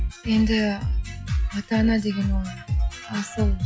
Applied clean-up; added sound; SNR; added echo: classical method log-MMSE.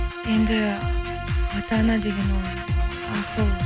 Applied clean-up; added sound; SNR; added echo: none; Bowed string instrument; 11 dB; none.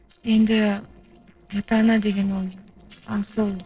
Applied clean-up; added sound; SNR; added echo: neural separator model SepFormer DNS4.